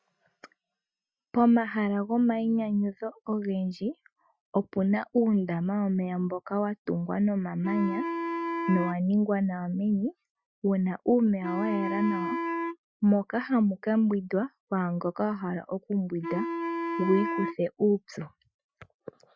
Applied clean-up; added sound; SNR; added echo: classical method Wiener filter.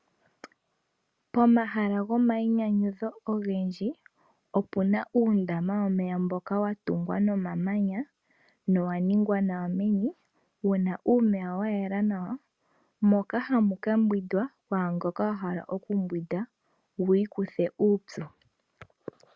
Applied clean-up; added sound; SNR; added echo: none; none; none; none.